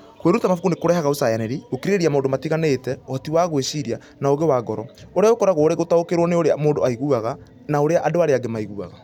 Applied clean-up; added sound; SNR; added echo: none; none; none; none.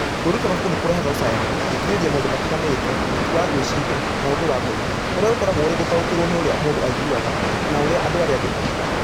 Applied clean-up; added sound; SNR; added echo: none; Water; -2 dB; none.